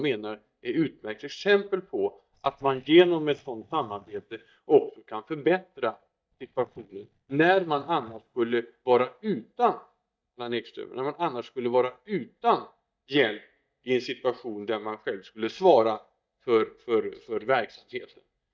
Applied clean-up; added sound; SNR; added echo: neural mask model DeepFilterNet 3.